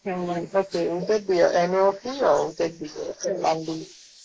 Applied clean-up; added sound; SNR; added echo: neural mask model Resemble Enhance denoiser.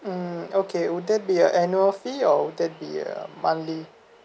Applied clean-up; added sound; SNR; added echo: none; none; none; none.